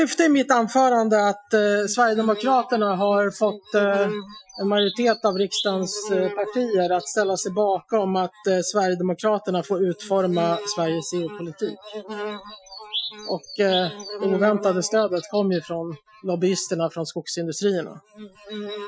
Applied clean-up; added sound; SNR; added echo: classical method Wiener filter.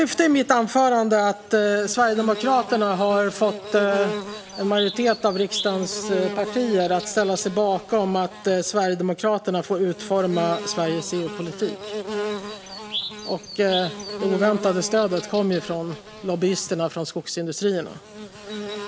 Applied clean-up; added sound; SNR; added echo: none; Buzz / Bird; 11 dB; none.